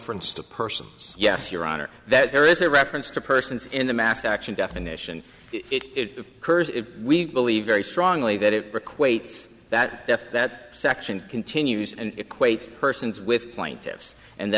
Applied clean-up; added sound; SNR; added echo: none; none; none; none.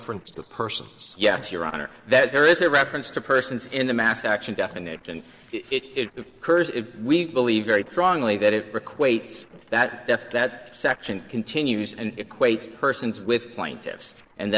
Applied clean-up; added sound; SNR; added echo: neural separator model SepFormer DNS4.